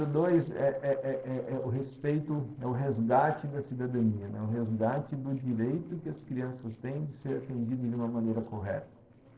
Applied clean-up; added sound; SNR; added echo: neural separator model SepFormer DNS4.